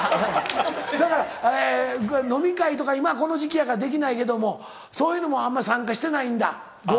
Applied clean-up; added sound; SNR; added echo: none; none; none; none.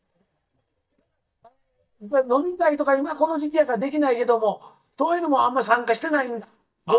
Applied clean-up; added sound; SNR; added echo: neural mask model DeepFilterNet 3.